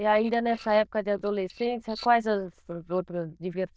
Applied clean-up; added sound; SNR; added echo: neural diffusion model UNIVERSE++.